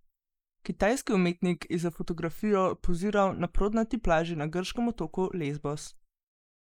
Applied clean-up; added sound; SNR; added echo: neural mask model Resemble Enhance denoiser.